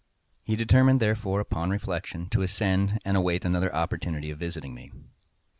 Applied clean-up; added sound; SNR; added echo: none; none; none; none.